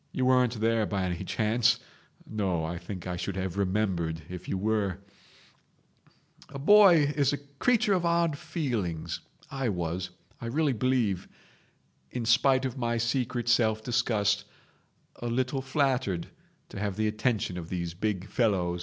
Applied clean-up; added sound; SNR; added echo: none; none; none; none.